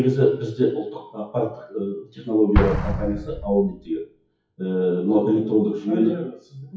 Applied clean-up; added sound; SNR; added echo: classical method WPE with log-MMSE.